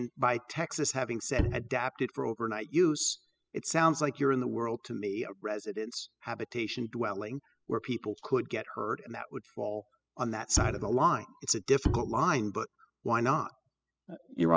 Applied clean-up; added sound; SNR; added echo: classical method spectral subtraction.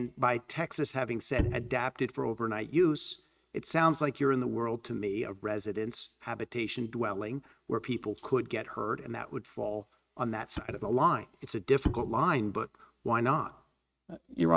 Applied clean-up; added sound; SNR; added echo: neural mask model RNNoise.